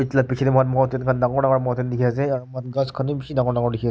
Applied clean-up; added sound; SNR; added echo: none; none; none; none.